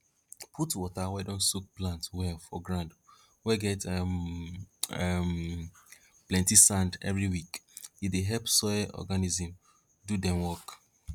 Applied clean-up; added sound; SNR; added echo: none; none; none; none.